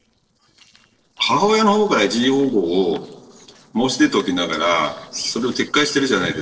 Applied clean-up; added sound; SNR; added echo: neural separator model SepFormer DNS4.